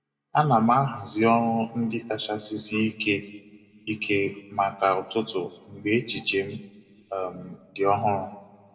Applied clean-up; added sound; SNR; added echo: none; none; none; reverberation time 0.9 s.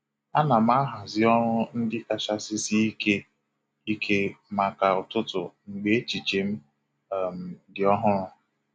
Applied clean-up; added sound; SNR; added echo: none; none; none; none.